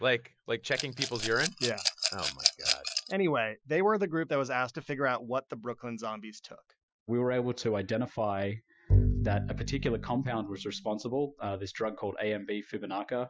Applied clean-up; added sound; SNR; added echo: classical method Wiener filter.